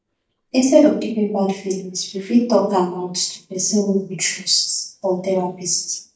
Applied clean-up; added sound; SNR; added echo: neural mask model DeepFilterNet 3.